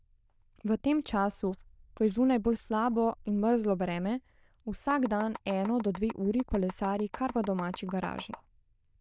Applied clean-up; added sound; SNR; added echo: neural diffusion model UNIVERSE++.